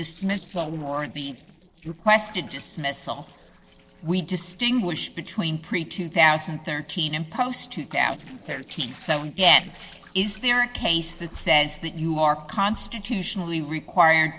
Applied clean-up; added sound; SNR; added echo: neural separator model SepFormer DNS4.